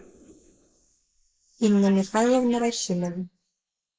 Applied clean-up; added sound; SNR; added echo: neural mask model Resemble Enhance denoiser.